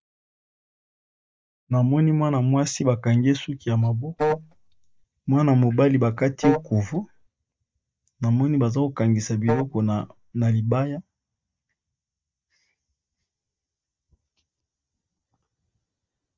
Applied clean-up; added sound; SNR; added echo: neural mask model DeepFilterNet 3.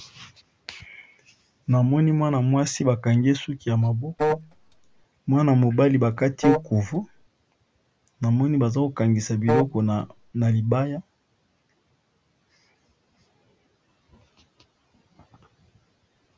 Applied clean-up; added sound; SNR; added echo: none; Wind instrument, woodwind instrument; 3 dB; none.